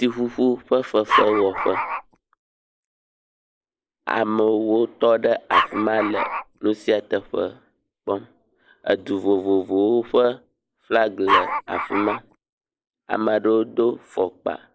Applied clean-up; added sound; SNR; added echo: neural mask model Resemble Enhance denoiser.